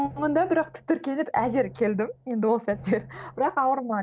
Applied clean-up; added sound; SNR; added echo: none; Drum; 19 dB; none.